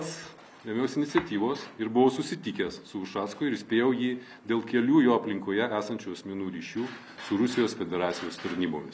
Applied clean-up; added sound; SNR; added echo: none; none; none; none.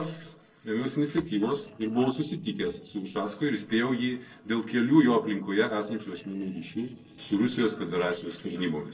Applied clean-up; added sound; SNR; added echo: neural separator model SepFormer DNS4.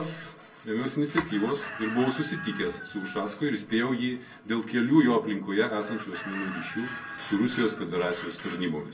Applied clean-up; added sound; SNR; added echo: none; Chicken, rooster; 13 dB; reverberation time 0.1 s.